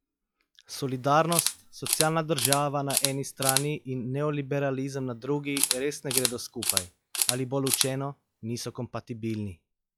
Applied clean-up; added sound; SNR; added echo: classical method log-MMSE.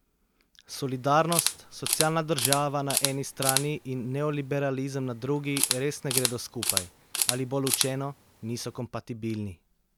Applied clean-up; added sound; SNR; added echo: none; Camera; 2 dB; none.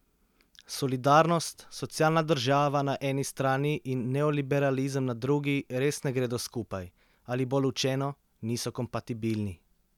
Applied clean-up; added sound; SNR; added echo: none; none; none; none.